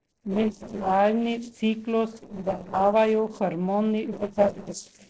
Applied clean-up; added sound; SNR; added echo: neural separator model SepFormer DNS4.